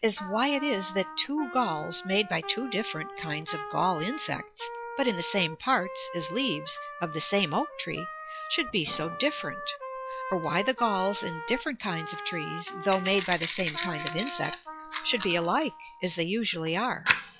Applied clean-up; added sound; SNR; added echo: classical method log-MMSE.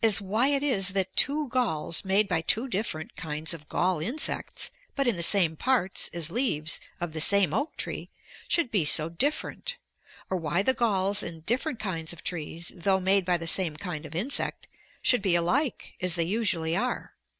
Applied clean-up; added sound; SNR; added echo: none; none; none; none.